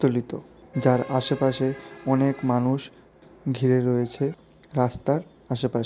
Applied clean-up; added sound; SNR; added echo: none; none; none; none.